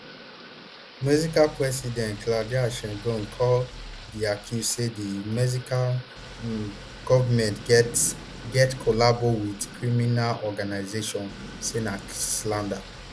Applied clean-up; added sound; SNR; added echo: none; Idling + Thunder / Rain; 15 dB; none.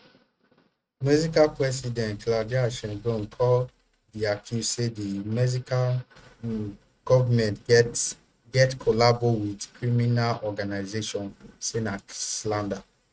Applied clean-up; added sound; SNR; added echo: neural mask model RNNoise.